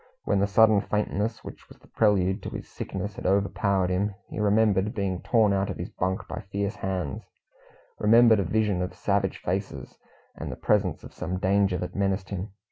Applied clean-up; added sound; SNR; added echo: none; none; none; none.